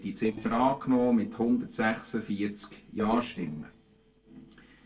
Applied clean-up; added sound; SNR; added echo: neural separator model SepFormer DNS4.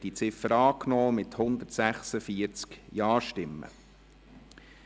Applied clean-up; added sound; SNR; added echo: none; none; none; none.